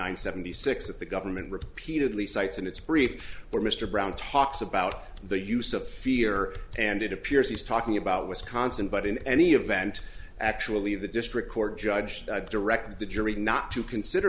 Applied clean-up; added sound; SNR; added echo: none; none; none; none.